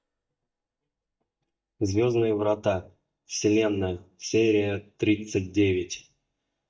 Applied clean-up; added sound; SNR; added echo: neural mask model DeepFilterNet 3.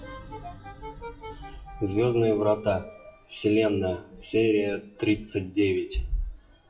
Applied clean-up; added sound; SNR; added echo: classical method WPE with log-MMSE.